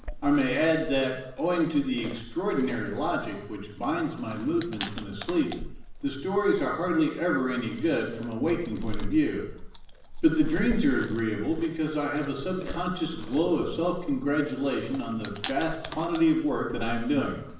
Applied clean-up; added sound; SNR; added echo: none; Chewing, mastication; 11 dB; reverberation time 0.8 s.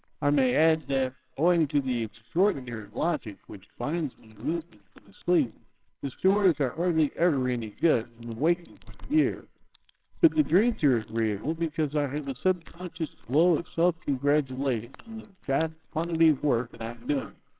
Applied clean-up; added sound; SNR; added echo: neural separator model SepFormer WHAMR!.